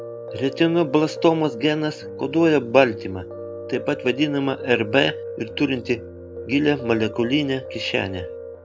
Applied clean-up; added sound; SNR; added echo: none; Piano; 12 dB; none.